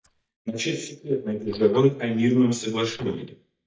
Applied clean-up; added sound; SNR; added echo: neural mask model DeepFilterNet 3.